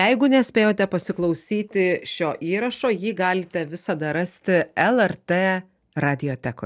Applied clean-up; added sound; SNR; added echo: none; none; none; none.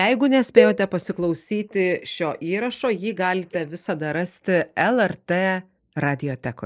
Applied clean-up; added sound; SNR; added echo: neural mask model Resemble Enhance denoiser.